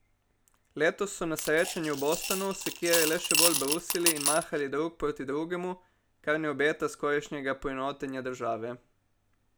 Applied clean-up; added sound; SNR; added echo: none; Coin (dropping) / Glass; 0 dB; none.